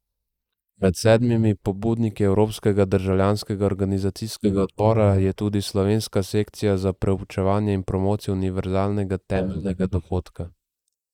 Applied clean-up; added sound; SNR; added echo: neural mask model Resemble Enhance denoiser.